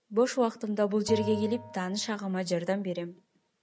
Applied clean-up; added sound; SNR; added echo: none; Bell; 13 dB; none.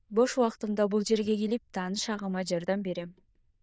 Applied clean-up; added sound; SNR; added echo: neural diffusion model UNIVERSE++.